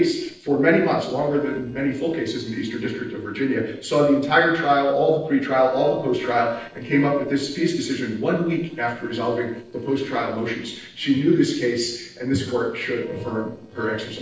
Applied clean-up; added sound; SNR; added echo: neural separator model SepFormer DNS4.